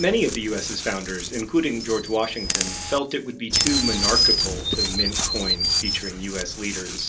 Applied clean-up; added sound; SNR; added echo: none; Chirp, tweet; -1 dB; reverberation time 0.2 s.